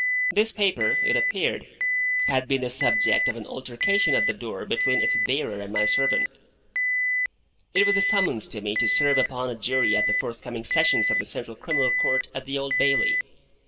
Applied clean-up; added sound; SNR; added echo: none; Alarm; -3 dB; reverberation time 1.3 s.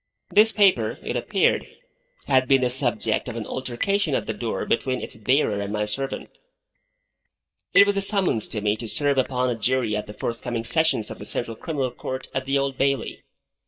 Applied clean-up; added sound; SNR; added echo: neural mask model DeepFilterNet 3.